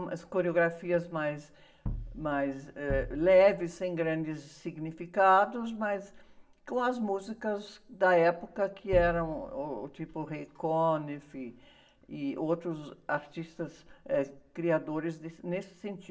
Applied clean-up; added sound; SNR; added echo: none; Bass drum; 9 dB; reverberation time 0.4 s.